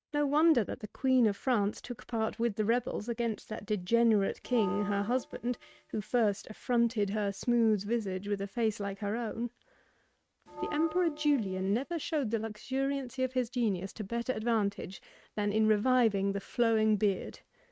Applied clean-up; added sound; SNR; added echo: neural mask model RNNoise.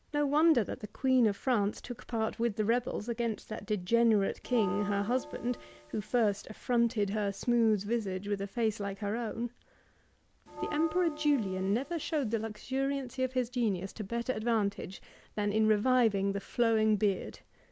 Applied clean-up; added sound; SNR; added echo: none; Bell; 14 dB; none.